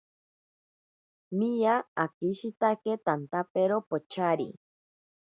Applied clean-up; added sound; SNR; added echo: none; none; none; none.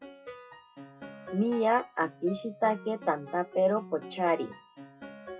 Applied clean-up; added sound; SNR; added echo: classical method WPE with log-MMSE.